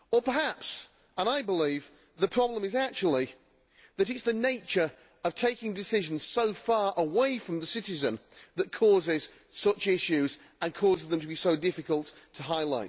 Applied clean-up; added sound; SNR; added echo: none; none; none; none.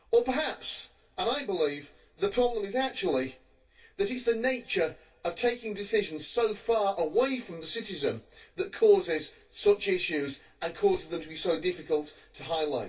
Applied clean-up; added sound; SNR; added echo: none; none; none; reverberation time 0.2 s.